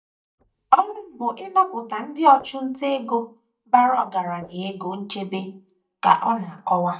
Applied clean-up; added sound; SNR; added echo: neural mask model DeepFilterNet 3.